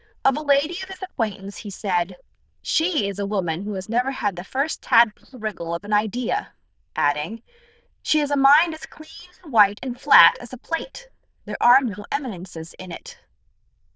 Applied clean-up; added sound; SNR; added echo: neural diffusion model UNIVERSE++.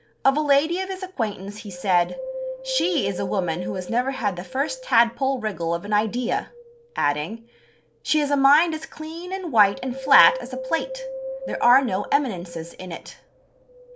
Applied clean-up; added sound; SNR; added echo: none; Wind; 12 dB; none.